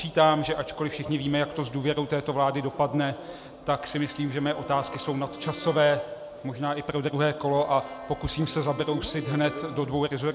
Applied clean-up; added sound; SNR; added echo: none; Brass instrument; 17 dB; none.